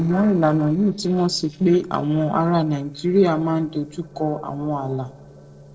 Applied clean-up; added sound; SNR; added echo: neural separator model SepFormer DNS4.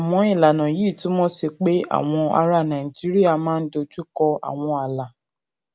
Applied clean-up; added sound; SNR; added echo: none; none; none; none.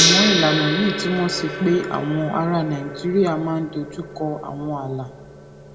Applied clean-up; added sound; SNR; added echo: none; Gong; 3 dB; reverberation time 1.0 s.